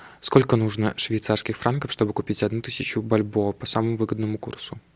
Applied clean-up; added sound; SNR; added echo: none; none; none; none.